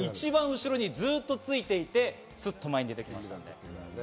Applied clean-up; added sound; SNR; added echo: none; none; none; none.